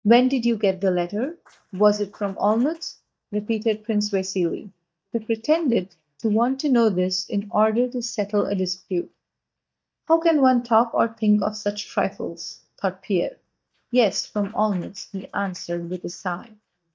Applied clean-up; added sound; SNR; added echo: neural mask model DeepFilterNet 3.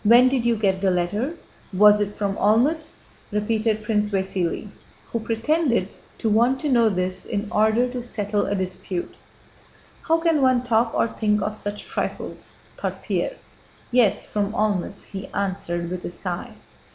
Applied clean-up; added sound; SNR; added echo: none; none; none; none.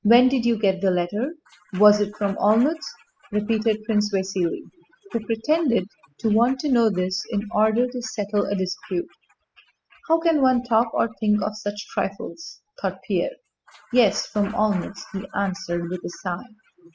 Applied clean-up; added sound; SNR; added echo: classical method spectral subtraction.